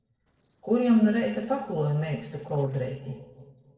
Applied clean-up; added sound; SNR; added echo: neural separator model SepFormer DNS4.